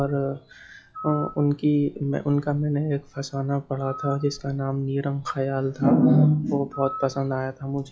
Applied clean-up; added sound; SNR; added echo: classical method log-MMSE.